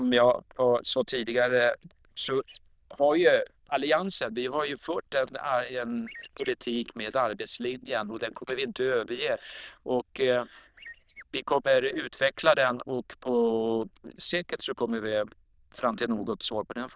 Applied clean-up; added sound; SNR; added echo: neural diffusion model UNIVERSE++.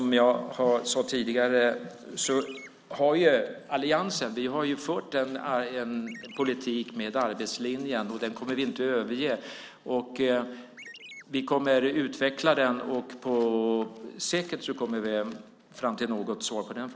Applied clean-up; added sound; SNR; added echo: none; Chirp, tweet; 17 dB; none.